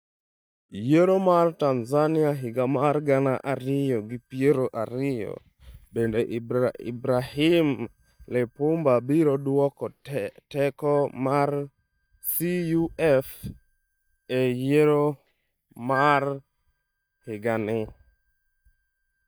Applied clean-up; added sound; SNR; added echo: neural mask model DeepFilterNet 3.